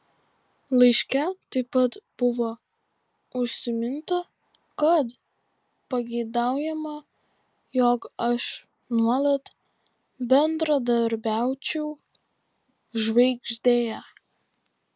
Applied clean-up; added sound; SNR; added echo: none; none; none; none.